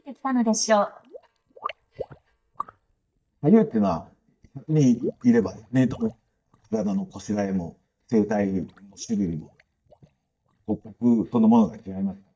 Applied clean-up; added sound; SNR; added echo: neural mask model DeepFilterNet 3.